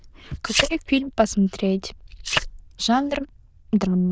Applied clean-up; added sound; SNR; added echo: neural diffusion model UNIVERSE++.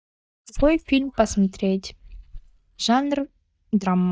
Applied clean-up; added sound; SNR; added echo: neural mask model DeepFilterNet 3.